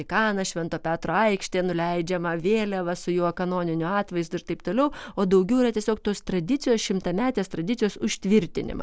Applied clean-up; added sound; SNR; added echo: none; none; none; none.